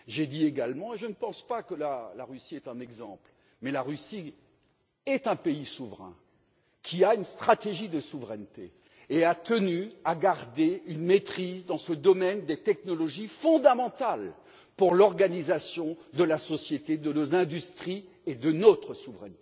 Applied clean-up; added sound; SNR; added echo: none; none; none; none.